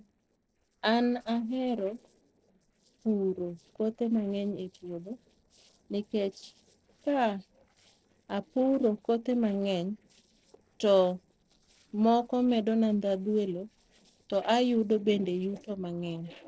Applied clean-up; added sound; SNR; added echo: neural separator model SepFormer DNS4.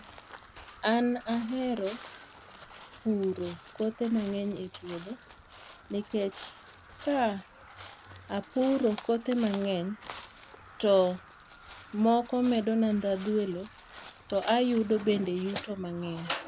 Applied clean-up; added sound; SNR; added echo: none; Crow; 16 dB; none.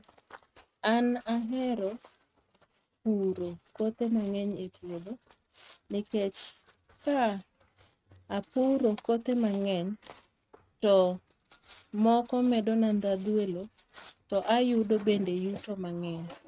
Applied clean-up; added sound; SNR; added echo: neural mask model RNNoise.